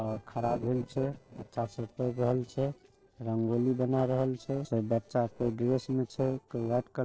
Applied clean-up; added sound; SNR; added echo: neural separator model SepFormer DNS4.